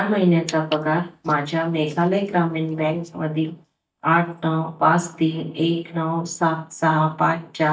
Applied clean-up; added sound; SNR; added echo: neural mask model DeepFilterNet 3.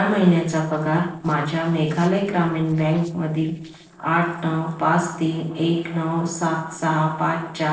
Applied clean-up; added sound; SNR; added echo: neural separator model SepFormer DNS4.